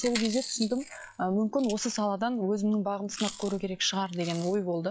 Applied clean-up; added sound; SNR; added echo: classical method log-MMSE.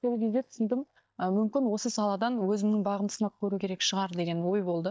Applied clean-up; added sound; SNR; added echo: neural mask model DeepFilterNet 3.